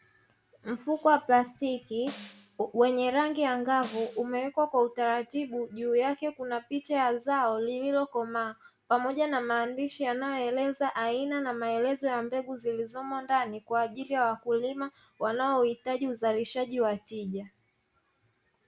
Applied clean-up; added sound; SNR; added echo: none; Snare drum; 20 dB; none.